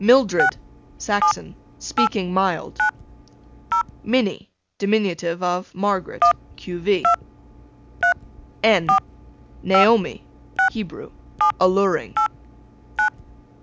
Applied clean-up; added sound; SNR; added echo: none; Telephone; 1 dB; none.